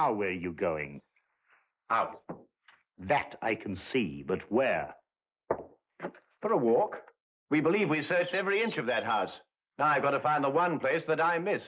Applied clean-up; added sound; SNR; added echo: neural mask model Resemble Enhance denoiser.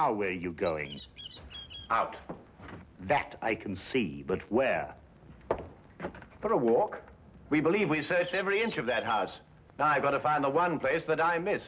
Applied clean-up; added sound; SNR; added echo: none; Bird; 17 dB; none.